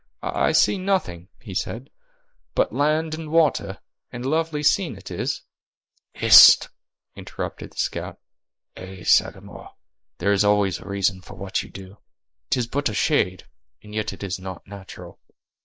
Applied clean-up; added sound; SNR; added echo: neural mask model Resemble Enhance denoiser.